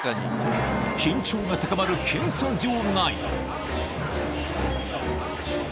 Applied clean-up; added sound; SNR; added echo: none; none; none; none.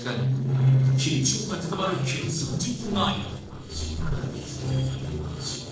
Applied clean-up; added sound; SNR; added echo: neural separator model SepFormer DNS4.